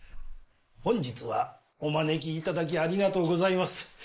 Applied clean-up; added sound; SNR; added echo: neural mask model Resemble Enhance denoiser.